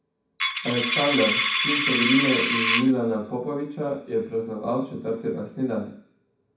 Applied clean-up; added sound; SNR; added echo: none; Coin (dropping); -2 dB; reverberation time 0.6 s.